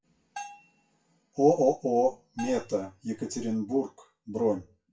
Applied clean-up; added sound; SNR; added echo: classical method WPE with log-MMSE.